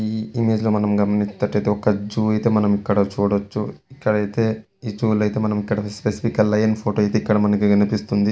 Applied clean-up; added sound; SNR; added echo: none; none; none; none.